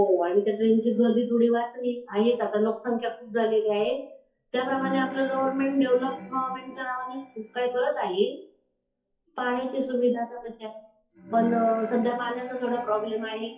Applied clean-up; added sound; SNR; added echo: classical method WPE with log-MMSE.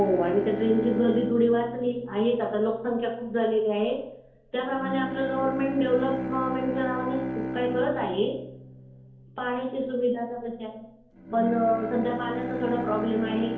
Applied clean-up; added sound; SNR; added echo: none; Bowed string instrument; 8 dB; reverberation time 2.2 s.